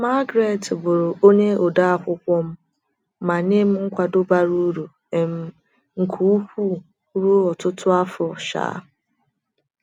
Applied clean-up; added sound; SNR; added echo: none; none; none; none.